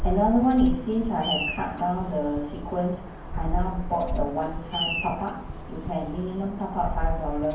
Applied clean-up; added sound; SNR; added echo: none; Bird vocalization, bird call, bird song; 3 dB; reverberation time 0.9 s.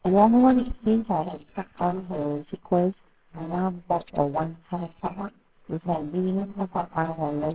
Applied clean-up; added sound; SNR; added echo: neural separator model SepFormer WHAMR!.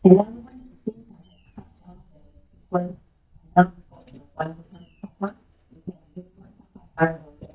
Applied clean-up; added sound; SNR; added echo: neural mask model DeepFilterNet 3.